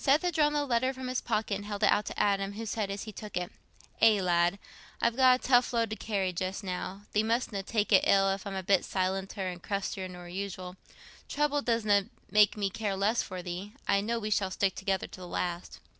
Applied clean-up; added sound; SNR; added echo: none; none; none; none.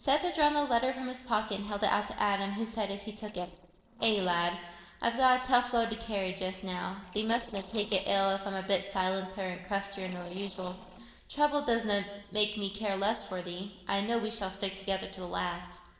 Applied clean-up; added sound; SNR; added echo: neural separator model SepFormer DNS4.